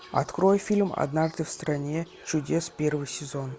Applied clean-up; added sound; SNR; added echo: none; none; none; none.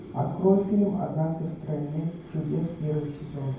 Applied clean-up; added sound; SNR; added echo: none; Fire; 16 dB; reverberation time 0.9 s.